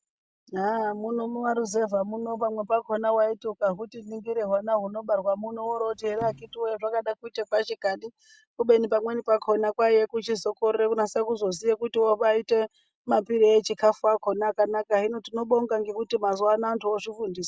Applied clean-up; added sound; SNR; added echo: none; Percussion; 20 dB; none.